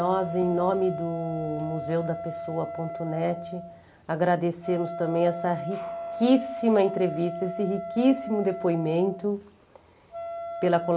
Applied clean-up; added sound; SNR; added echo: none; Wind instrument, woodwind instrument; 9 dB; none.